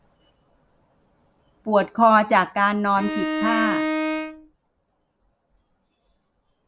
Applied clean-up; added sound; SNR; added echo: none; Bowed string instrument; 1 dB; none.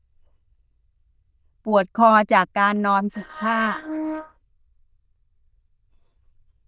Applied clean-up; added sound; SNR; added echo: neural diffusion model UNIVERSE++.